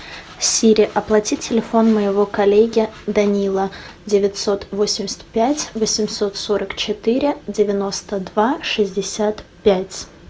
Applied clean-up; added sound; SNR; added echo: none; none; none; none.